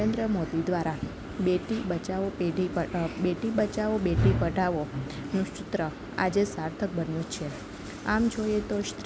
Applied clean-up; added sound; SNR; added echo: none; none; none; none.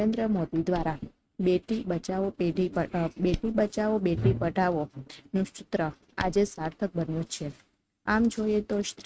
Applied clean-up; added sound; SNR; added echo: neural mask model RNNoise.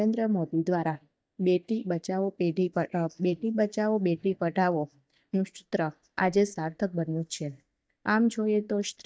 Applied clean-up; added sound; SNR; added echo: neural mask model DeepFilterNet 3.